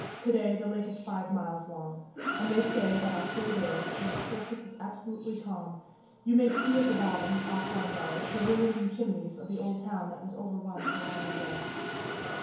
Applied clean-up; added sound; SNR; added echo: none; Mechanisms; 6 dB; reverberation time 1.0 s.